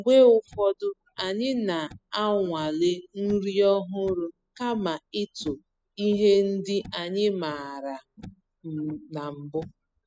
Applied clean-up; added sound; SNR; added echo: classical method spectral subtraction.